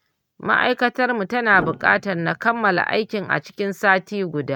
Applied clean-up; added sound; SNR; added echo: neural mask model RNNoise.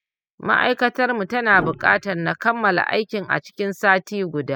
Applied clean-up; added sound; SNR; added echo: classical method spectral subtraction.